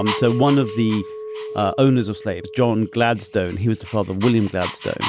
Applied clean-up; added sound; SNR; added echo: none; Dog + Chink, clink; 11 dB; none.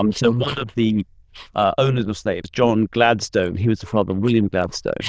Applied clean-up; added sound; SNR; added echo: neural diffusion model UNIVERSE++.